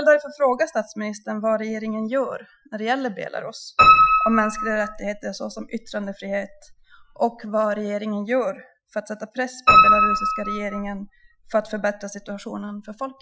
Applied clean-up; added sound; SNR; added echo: classical method Wiener filter.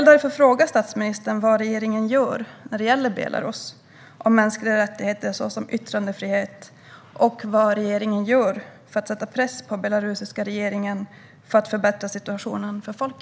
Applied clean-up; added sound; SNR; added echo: none; none; none; none.